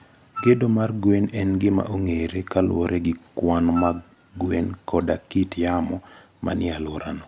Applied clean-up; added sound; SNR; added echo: none; Wind instrument, woodwind instrument; 14 dB; none.